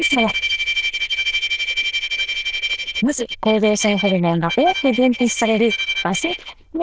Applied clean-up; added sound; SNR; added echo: neural diffusion model UNIVERSE++.